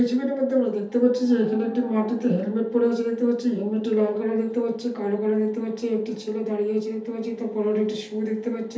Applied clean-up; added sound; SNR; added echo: none; none; none; reverberation time 0.5 s.